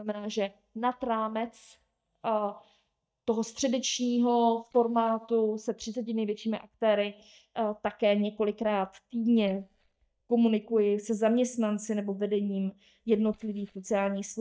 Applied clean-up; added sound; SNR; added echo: neural mask model DeepFilterNet 3.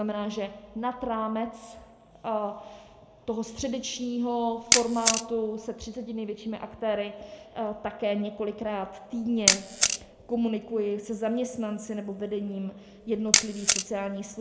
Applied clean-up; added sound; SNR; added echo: none; Camera; -3 dB; reverberation time 0.5 s.